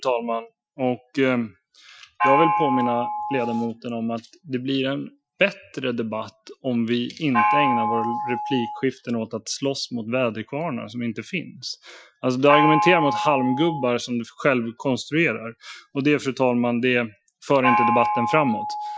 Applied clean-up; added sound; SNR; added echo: classical method Wiener filter.